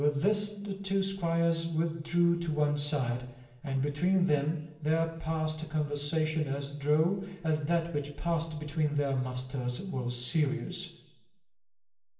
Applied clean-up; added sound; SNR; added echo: none; none; none; reverberation time 0.7 s.